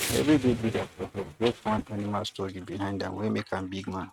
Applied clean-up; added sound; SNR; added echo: neural mask model RNNoise.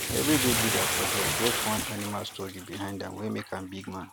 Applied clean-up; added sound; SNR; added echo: none; Bathtub (filling or washing); -1 dB; none.